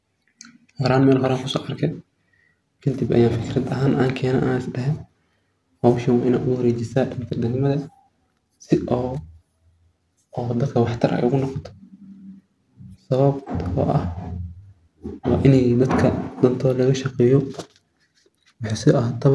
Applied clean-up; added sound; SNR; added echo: none; none; none; none.